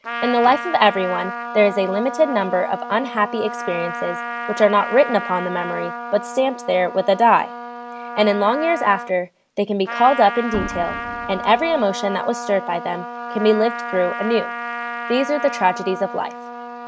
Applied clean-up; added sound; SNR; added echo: none; Trumpet + Organ; 9 dB; none.